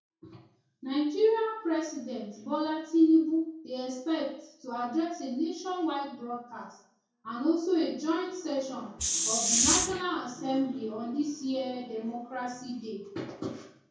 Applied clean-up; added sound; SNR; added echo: none; Hiss; -4 dB; reverberation time 0.6 s.